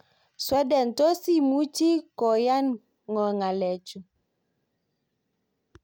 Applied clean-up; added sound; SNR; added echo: none; none; none; none.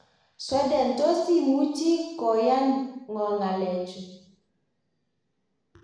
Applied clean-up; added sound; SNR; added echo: none; none; none; reverberation time 0.9 s.